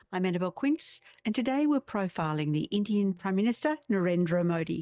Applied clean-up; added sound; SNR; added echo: neural mask model DeepFilterNet 3.